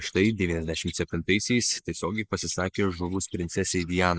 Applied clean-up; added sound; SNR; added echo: neural mask model Resemble Enhance denoiser.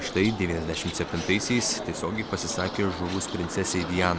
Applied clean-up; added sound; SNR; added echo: none; Bird; 7 dB; none.